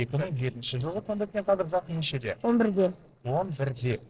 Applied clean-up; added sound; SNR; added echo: neural separator model SepFormer DNS4.